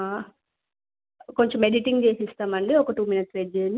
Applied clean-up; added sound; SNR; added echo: none; none; none; none.